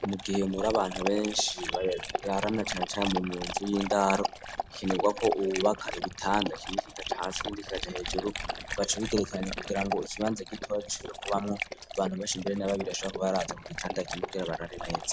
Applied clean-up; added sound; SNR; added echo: none; Dog; 6 dB; none.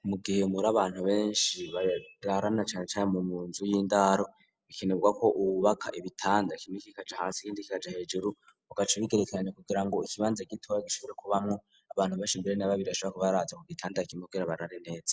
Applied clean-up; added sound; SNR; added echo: none; none; none; none.